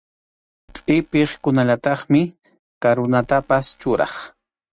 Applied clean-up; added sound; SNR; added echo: neural mask model RNNoise.